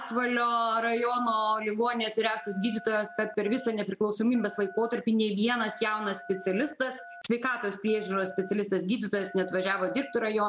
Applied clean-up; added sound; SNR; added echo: none; Telephone; 19 dB; none.